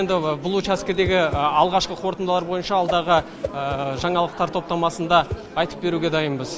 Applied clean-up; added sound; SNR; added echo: none; Whoosh, swoosh, swish; 15 dB; none.